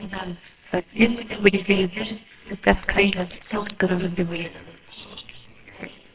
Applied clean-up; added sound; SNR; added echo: neural separator model SepFormer WHAMR!.